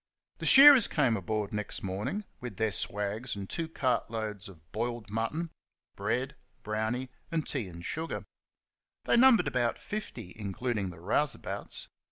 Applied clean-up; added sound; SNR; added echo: none; none; none; none.